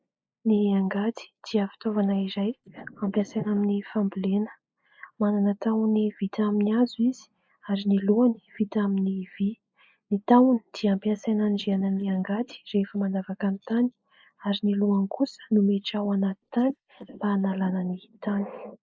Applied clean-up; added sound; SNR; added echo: neural mask model Resemble Enhance denoiser.